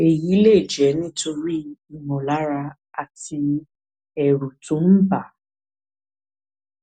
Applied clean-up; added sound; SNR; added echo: none; none; none; none.